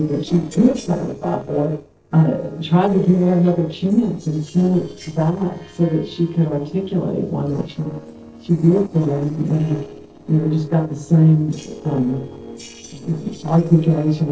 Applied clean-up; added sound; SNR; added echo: neural separator model SepFormer DNS4.